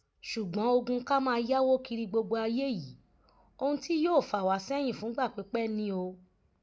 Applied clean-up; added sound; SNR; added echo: none; none; none; none.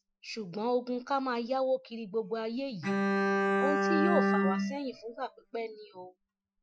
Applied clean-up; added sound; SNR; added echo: classical method Wiener filter.